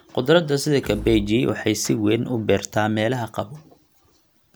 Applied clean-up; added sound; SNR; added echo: none; Door / Wood; 15 dB; none.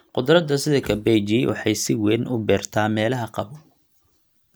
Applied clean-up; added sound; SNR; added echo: neural mask model DeepFilterNet 3.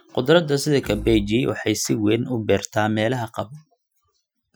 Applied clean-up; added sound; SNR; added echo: classical method Wiener filter.